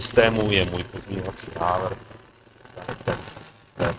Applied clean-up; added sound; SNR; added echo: neural mask model RNNoise.